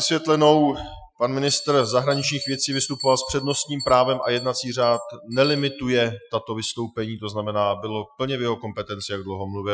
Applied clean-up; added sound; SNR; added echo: classical method Wiener filter.